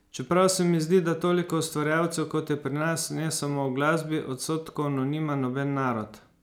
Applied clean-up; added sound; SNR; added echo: none; none; none; none.